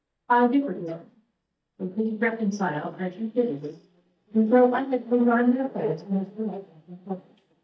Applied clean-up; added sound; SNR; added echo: neural mask model DeepFilterNet 3.